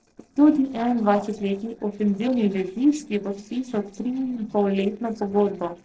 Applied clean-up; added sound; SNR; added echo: neural separator model SepFormer DNS4.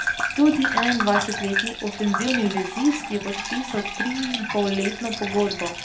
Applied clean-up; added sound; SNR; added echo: none; Bathtub (filling or washing) / Gurgling; 4 dB; none.